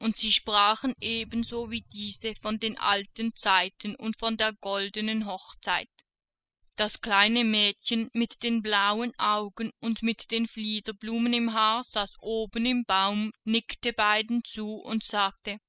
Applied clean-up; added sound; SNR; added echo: classical method spectral subtraction.